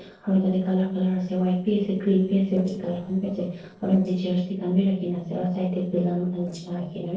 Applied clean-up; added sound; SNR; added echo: neural separator model SepFormer DNS4.